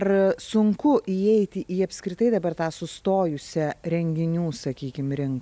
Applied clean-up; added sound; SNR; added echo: none; none; none; none.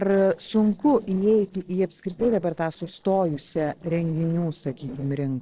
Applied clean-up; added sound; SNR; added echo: neural separator model SepFormer DNS4.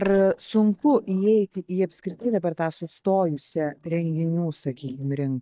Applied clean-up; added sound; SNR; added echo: neural mask model DeepFilterNet 3.